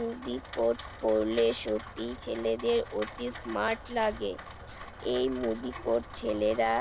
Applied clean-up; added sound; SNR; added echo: none; Rain; 13 dB; none.